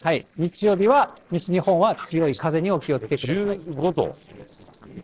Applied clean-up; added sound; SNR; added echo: neural separator model SepFormer DNS4.